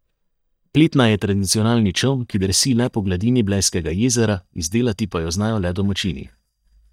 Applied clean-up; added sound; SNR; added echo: neural mask model DeepFilterNet 3.